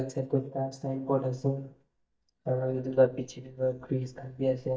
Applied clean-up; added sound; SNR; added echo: neural mask model DeepFilterNet 3.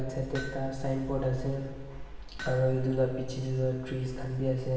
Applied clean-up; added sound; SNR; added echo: none; Hammer; 17 dB; reverberation time 1.2 s.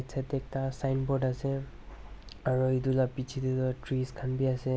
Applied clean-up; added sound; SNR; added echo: none; none; none; none.